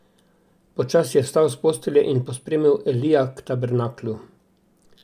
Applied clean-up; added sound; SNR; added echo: none; none; none; none.